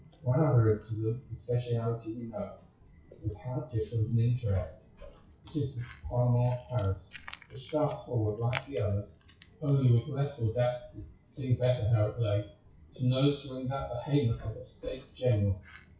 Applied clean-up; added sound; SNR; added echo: classical method WPE with log-MMSE.